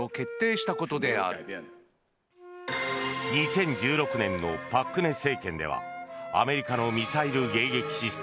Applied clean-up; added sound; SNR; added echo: none; Wind instrument, woodwind instrument; 10 dB; none.